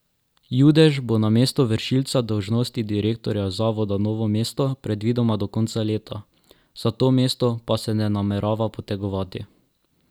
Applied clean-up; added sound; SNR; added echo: none; none; none; none.